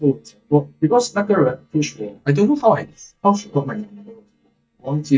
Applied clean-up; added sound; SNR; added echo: neural mask model DeepFilterNet 3.